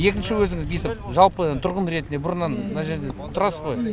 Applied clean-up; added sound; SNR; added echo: none; none; none; none.